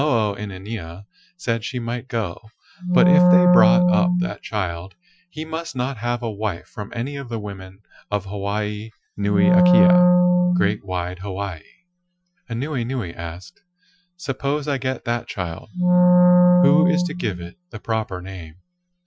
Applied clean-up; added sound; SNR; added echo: classical method Wiener filter.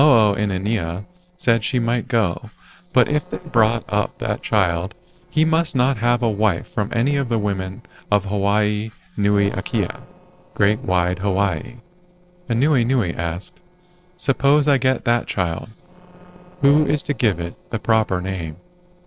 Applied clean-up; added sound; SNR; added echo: neural separator model SepFormer DNS4.